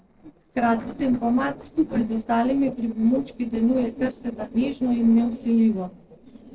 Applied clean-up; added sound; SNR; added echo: neural separator model SepFormer DNS4.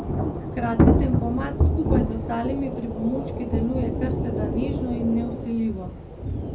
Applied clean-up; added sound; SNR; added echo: none; Thunder / Rain; -4 dB; reverberation time 0.4 s.